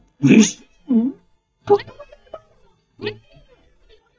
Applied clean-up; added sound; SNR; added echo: neural mask model DeepFilterNet 3.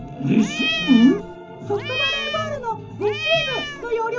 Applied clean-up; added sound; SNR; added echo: none; Cat; 5 dB; reverberation time 0.3 s.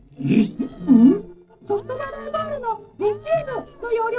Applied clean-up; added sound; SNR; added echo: neural separator model SepFormer DNS4.